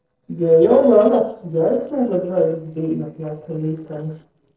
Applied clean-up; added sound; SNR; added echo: neural separator model SepFormer DNS4.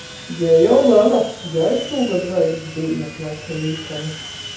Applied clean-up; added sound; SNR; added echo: none; Sawing; 15 dB; reverberation time 0.6 s.